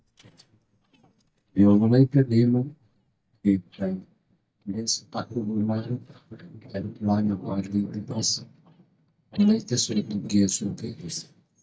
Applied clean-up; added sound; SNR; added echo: neural mask model DeepFilterNet 3.